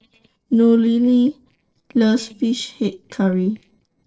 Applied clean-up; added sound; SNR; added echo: neural separator model SepFormer DNS4.